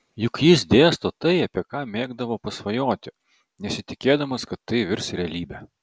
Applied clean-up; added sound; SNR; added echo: none; none; none; none.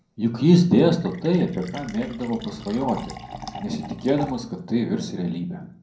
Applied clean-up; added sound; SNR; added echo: none; Fill (with liquid); 17 dB; reverberation time 0.6 s.